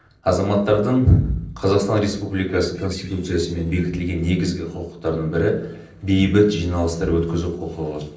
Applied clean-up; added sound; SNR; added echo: neural separator model SepFormer DNS4.